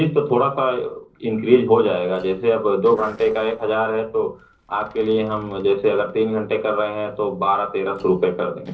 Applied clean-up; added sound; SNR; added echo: neural separator model SepFormer DNS4.